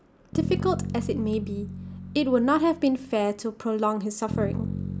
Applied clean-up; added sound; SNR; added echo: none; Bass guitar; 7 dB; none.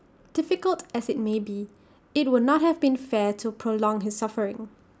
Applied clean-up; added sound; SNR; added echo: none; none; none; none.